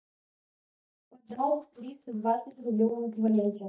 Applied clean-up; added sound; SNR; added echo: neural mask model DeepFilterNet 3.